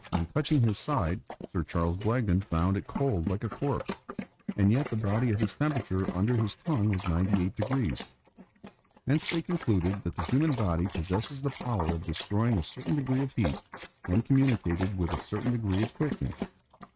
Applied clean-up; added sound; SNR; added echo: neural mask model RNNoise.